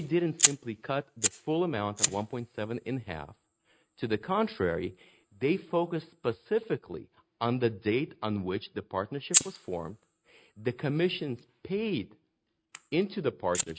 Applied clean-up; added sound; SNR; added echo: neural mask model RNNoise.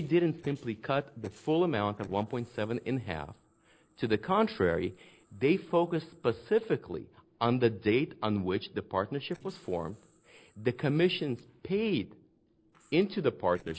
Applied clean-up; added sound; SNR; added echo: neural separator model SepFormer DNS4.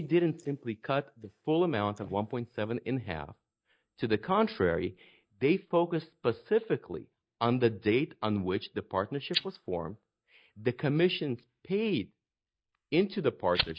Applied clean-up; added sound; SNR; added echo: neural mask model DeepFilterNet 3.